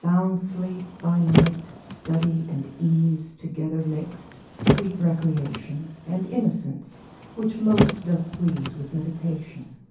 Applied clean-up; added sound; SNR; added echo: none; Car; 4 dB; reverberation time 0.6 s.